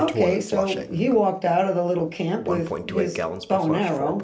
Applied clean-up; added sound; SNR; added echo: none; Toilet flush; 8 dB; reverberation time 0.3 s.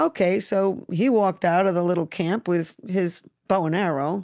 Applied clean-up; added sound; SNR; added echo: none; none; none; none.